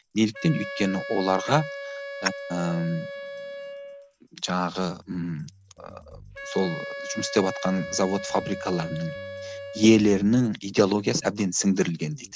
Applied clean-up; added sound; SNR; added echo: none; Wind instrument, woodwind instrument; 12 dB; none.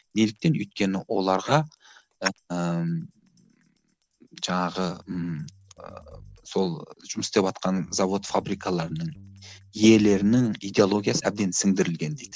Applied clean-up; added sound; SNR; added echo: none; none; none; none.